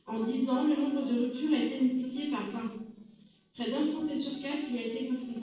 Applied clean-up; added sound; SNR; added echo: neural separator model SepFormer DNS4.